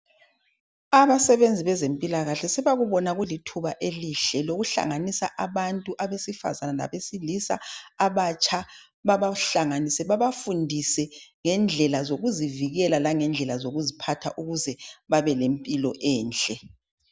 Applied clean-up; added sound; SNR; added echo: none; none; none; none.